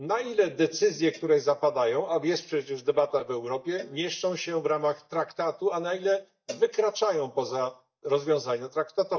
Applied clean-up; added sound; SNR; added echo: neural mask model DeepFilterNet 3.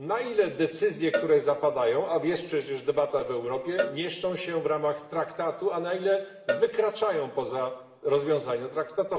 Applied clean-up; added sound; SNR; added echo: none; Cowbell; 11 dB; reverberation time 1.1 s.